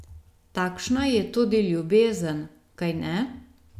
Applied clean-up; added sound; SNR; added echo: none; none; none; none.